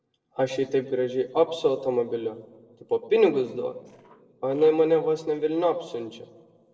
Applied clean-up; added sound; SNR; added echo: neural separator model SepFormer DNS4.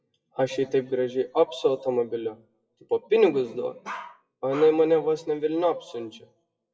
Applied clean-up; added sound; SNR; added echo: classical method WPE with log-MMSE.